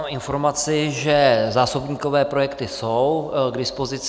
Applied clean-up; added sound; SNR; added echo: none; none; none; none.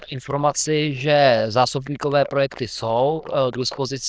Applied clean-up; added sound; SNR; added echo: neural diffusion model UNIVERSE++.